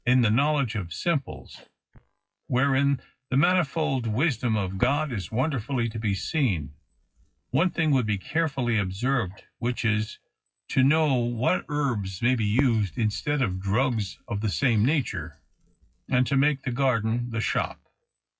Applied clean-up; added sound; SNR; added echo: classical method WPE with log-MMSE.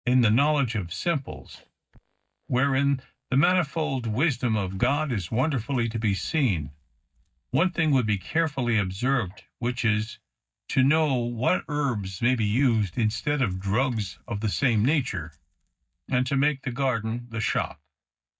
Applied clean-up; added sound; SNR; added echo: neural mask model DeepFilterNet 3.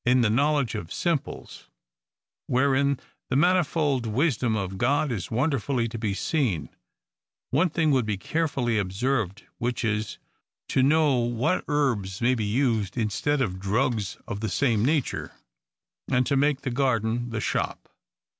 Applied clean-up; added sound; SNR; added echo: none; none; none; none.